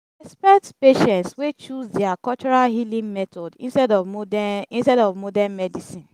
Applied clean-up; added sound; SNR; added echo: none; none; none; none.